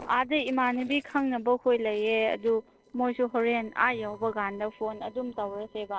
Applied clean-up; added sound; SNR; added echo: neural separator model SepFormer DNS4.